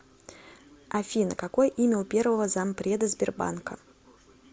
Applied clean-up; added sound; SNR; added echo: none; none; none; none.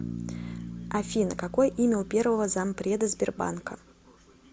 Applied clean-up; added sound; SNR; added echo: none; Bass guitar; 12 dB; none.